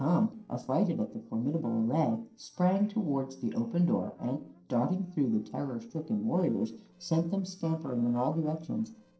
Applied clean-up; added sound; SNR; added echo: neural separator model SepFormer DNS4.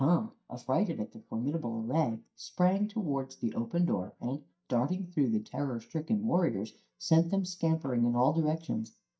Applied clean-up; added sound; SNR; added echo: neural mask model DeepFilterNet 3.